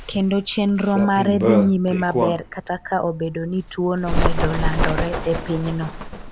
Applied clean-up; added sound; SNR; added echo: none; Bird; 2 dB; none.